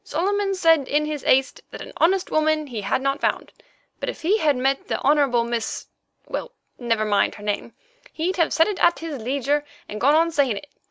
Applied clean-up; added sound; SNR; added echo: none; none; none; none.